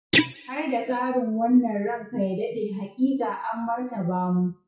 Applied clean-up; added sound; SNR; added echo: classical method WPE with log-MMSE.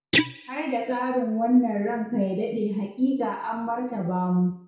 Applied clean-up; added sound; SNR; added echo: none; Guitar; 4 dB; reverberation time 0.5 s.